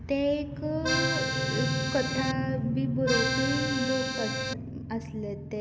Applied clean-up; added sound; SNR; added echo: none; Accordion; 1 dB; none.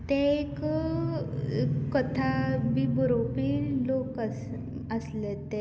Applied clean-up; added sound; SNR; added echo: none; none; none; none.